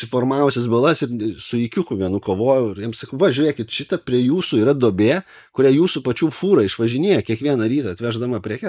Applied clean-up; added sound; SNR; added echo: neural mask model Resemble Enhance denoiser.